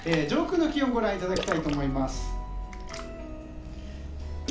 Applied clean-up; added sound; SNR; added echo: none; Splash, splatter; 6 dB; reverberation time 0.4 s.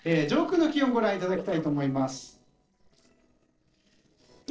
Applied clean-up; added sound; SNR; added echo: neural separator model SepFormer DNS4.